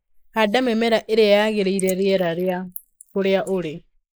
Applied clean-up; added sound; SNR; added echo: neural mask model Resemble Enhance denoiser.